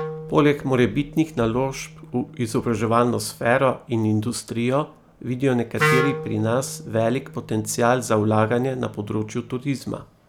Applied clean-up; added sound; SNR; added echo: none; Wind instrument, woodwind instrument; 10 dB; none.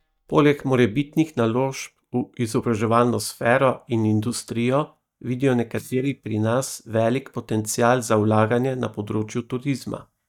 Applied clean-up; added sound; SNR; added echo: neural mask model DeepFilterNet 3.